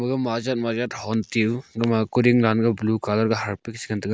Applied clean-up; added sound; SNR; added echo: none; none; none; none.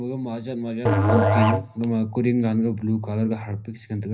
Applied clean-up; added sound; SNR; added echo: none; Musical instrument; -1 dB; reverberation time 0.5 s.